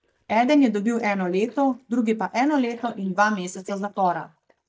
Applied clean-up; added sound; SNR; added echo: neural mask model DeepFilterNet 3.